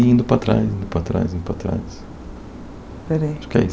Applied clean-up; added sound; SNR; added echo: none; none; none; none.